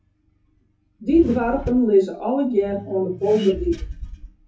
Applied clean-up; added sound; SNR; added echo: classical method WPE with log-MMSE.